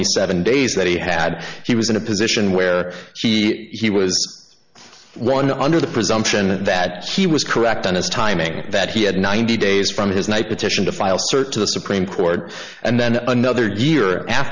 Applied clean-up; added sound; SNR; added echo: none; none; none; none.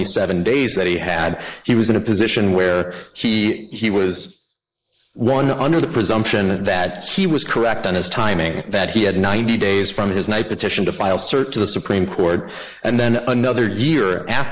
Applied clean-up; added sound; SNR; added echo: neural mask model Resemble Enhance denoiser.